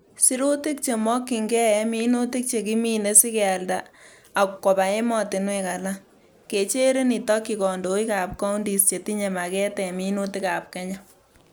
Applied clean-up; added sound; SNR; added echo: none; none; none; none.